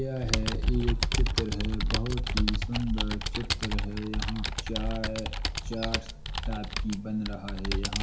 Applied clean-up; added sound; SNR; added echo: none; Computer keyboard; -4 dB; reverberation time 0.4 s.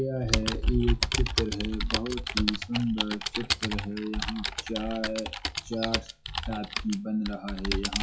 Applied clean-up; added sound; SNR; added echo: classical method WPE with log-MMSE.